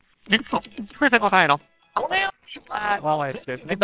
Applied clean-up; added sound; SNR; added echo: neural separator model SepFormer WHAMR!.